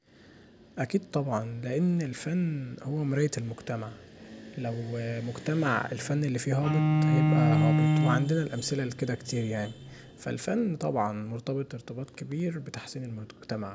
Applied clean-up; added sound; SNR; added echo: none; Bowed string instrument; -5 dB; none.